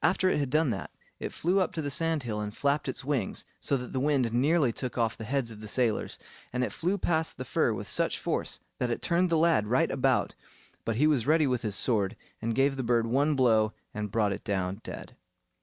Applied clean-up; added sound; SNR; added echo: none; none; none; none.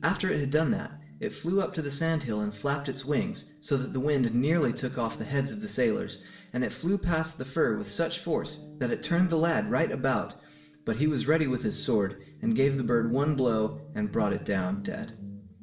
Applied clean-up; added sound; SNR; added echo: none; Guitar; 16 dB; reverberation time 0.5 s.